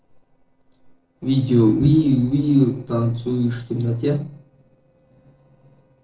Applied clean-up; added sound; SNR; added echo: neural separator model SepFormer DNS4.